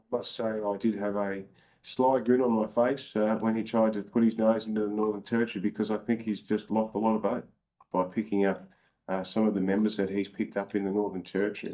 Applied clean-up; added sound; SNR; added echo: neural mask model DeepFilterNet 3.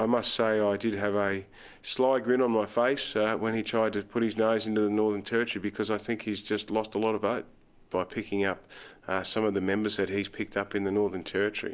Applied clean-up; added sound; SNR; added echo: none; none; none; none.